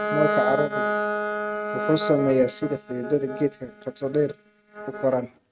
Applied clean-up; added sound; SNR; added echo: neural mask model RNNoise.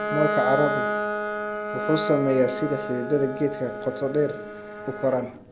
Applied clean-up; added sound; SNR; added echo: none; Bowed string instrument; 3 dB; none.